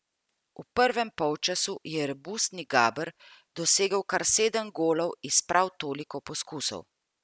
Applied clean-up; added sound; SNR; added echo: none; none; none; none.